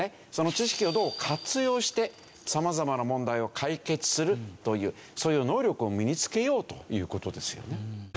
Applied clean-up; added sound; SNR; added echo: none; none; none; none.